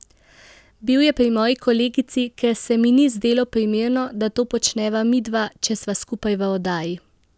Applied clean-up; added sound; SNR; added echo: none; none; none; none.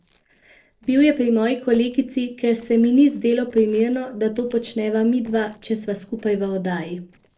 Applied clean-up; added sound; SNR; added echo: neural separator model SepFormer DNS4.